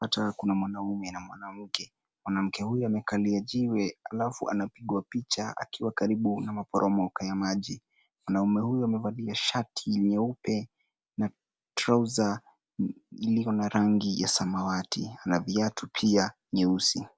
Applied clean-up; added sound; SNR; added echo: none; none; none; none.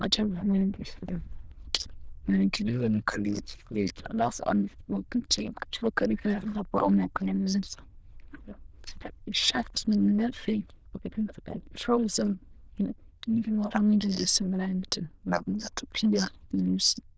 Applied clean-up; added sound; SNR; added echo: neural diffusion model UNIVERSE++.